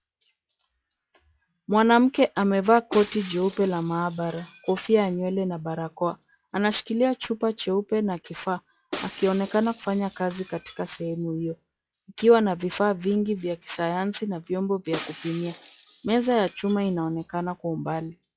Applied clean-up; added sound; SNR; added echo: classical method log-MMSE.